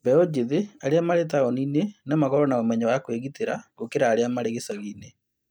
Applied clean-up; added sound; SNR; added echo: neural mask model DeepFilterNet 3.